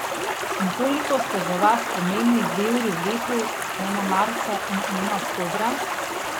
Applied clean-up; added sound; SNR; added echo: none; Stream; 1 dB; none.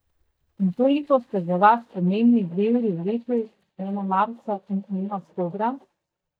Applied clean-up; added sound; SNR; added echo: neural mask model DeepFilterNet 3.